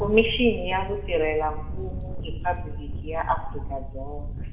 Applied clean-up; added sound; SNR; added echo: none; Thunder; 4 dB; reverberation time 0.8 s.